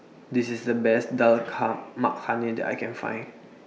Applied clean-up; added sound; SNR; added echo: none; none; none; none.